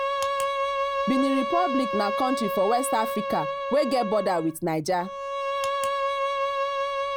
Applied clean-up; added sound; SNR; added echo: none; Bowed string instrument; 0 dB; none.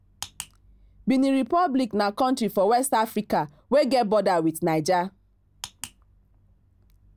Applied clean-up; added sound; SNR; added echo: none; none; none; none.